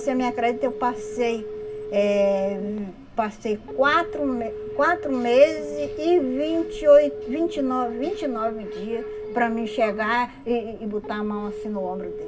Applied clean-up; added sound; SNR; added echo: none; Telephone; 10 dB; reverberation time 0.4 s.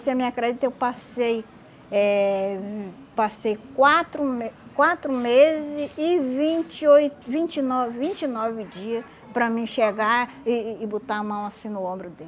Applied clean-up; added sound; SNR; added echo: none; none; none; none.